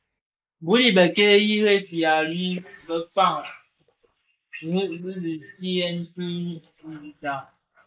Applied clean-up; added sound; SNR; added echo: neural mask model Resemble Enhance denoiser.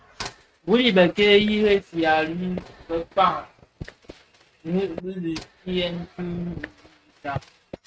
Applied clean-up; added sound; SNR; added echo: neural mask model RNNoise.